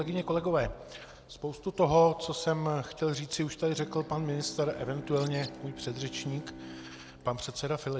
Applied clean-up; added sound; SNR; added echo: none; Bowed string instrument + Bird; 16 dB; none.